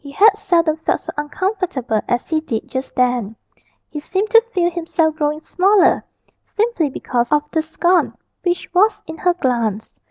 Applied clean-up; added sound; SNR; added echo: none; none; none; none.